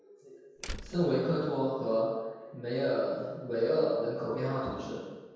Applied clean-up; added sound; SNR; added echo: none; Slam; 11 dB; reverberation time 1.2 s.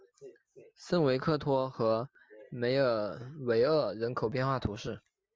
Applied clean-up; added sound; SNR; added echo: none; none; none; none.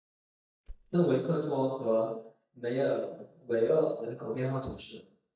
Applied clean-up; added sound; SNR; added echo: neural mask model DeepFilterNet 3.